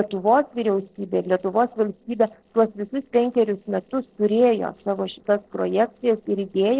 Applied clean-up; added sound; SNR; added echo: neural separator model SepFormer DNS4.